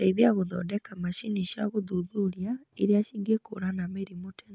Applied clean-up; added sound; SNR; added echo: none; none; none; none.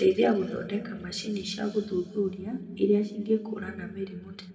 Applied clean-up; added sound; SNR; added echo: none; none; none; reverberation time 1.9 s.